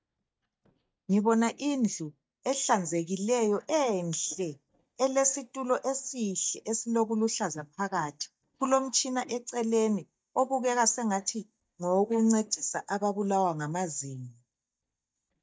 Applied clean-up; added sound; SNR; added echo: neural mask model DeepFilterNet 3.